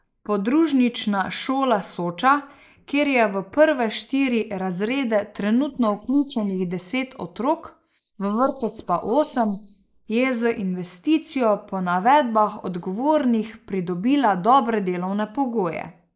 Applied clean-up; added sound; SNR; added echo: neural mask model Resemble Enhance denoiser.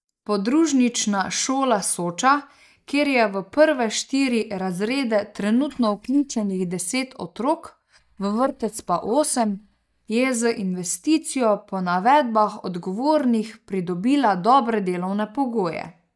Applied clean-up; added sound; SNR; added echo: neural mask model DeepFilterNet 3.